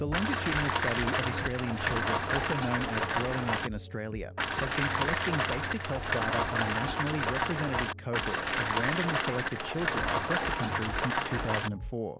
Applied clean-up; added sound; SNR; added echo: none; Rain; -3 dB; none.